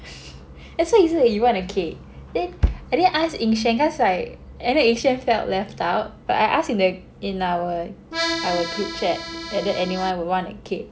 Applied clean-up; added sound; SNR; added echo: none; Accordion; 7 dB; none.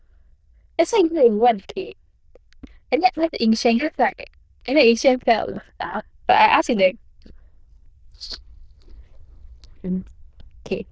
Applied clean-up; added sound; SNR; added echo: neural diffusion model UNIVERSE++.